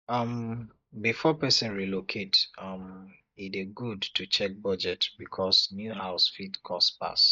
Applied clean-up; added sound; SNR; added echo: neural mask model DeepFilterNet 3.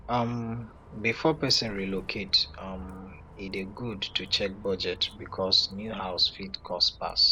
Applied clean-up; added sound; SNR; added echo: none; Bus; 18 dB; none.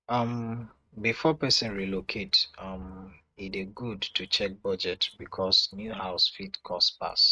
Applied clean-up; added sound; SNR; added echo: neural mask model RNNoise.